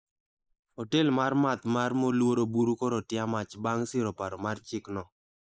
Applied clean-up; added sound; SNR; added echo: neural mask model Resemble Enhance denoiser.